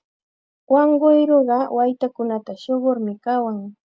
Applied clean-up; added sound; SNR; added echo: none; none; none; none.